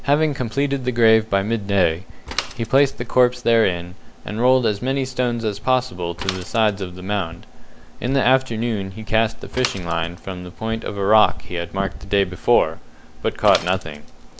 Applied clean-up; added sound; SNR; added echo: none; Mechanisms / Bicycle; 18 dB; none.